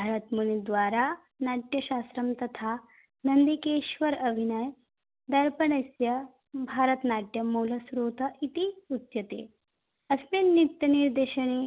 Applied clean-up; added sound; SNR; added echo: none; none; none; none.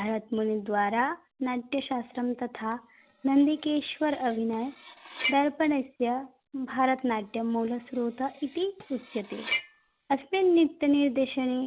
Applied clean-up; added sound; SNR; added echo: none; Cutlery, silverware; 13 dB; none.